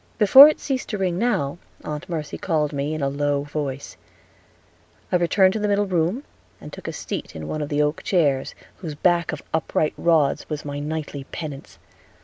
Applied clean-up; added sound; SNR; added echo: none; none; none; none.